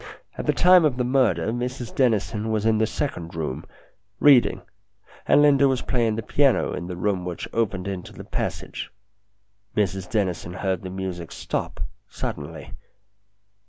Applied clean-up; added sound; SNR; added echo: none; none; none; none.